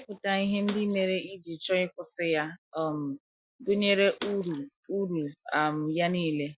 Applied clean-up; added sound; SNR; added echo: classical method Wiener filter.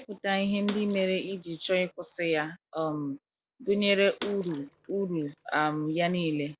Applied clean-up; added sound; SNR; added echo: none; Bathtub (filling or washing) / Water / Splash, splatter; 19 dB; none.